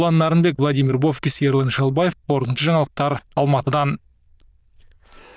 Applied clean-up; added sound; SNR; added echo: neural diffusion model UNIVERSE++.